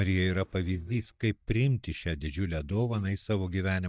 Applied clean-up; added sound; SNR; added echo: neural mask model DeepFilterNet 3.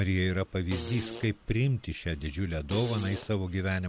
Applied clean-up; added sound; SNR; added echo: none; Fart; 10 dB; none.